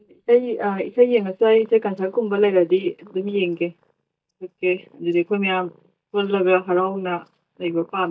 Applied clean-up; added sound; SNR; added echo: neural mask model DeepFilterNet 3.